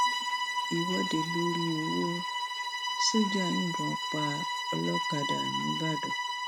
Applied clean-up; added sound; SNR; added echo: none; Bowed string instrument; -1 dB; none.